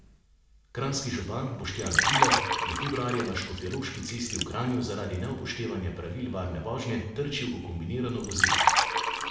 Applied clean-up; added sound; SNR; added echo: none; Liquid; -1 dB; reverberation time 0.8 s.